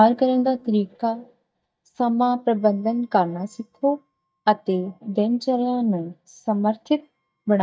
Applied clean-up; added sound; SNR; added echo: neural mask model DeepFilterNet 3.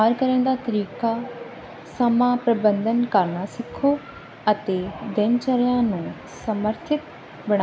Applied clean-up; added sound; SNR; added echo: none; none; none; none.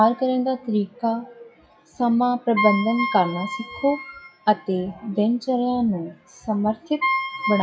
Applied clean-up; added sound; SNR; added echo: classical method WPE with log-MMSE.